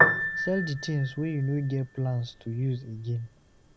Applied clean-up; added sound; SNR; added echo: none; Piano; 1 dB; none.